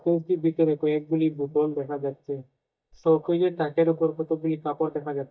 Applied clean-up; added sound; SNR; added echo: neural mask model DeepFilterNet 3.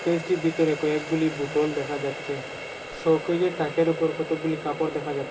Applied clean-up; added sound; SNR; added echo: none; Water tap, faucet; 10 dB; reverberation time 2.6 s.